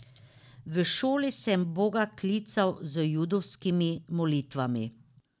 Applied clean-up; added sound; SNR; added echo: none; none; none; none.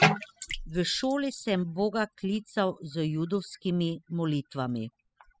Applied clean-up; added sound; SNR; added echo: classical method spectral subtraction.